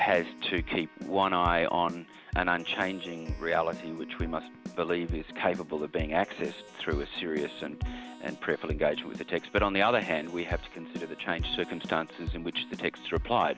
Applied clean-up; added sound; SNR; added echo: none; Keyboard (musical); 9 dB; none.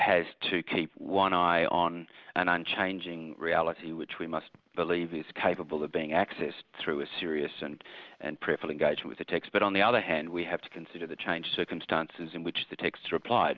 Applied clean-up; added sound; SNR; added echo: none; none; none; none.